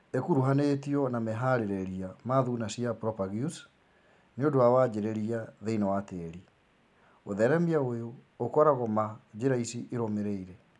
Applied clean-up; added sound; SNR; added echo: none; none; none; none.